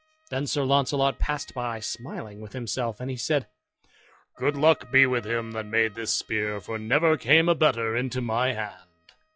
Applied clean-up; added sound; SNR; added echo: classical method log-MMSE.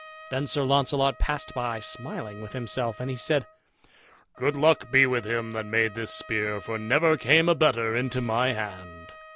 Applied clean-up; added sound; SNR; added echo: none; Trumpet; 20 dB; none.